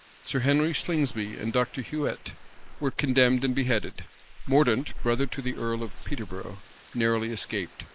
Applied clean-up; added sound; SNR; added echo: neural mask model Resemble Enhance denoiser.